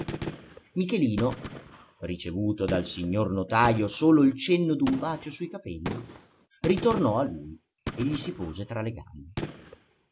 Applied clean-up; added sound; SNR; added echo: none; Gunshot, gunfire; 12 dB; none.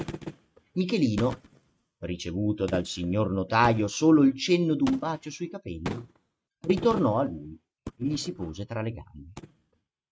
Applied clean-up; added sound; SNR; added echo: neural mask model RNNoise.